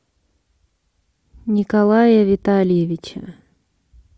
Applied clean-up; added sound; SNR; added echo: none; none; none; none.